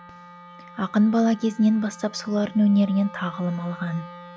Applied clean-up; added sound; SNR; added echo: none; Wind instrument, woodwind instrument; 19 dB; none.